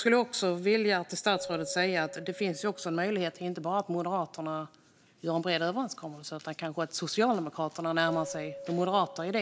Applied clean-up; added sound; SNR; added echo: none; Keyboard (musical); 17 dB; none.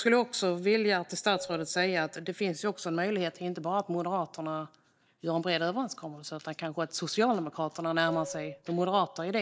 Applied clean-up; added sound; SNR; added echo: neural mask model DeepFilterNet 3.